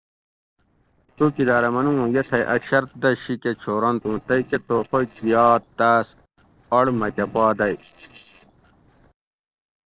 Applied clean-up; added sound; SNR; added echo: neural separator model SepFormer DNS4.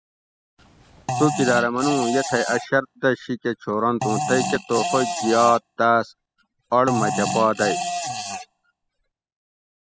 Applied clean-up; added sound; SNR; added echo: classical method spectral subtraction.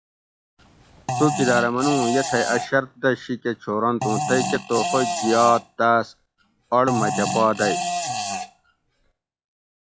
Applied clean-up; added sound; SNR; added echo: classical method log-MMSE.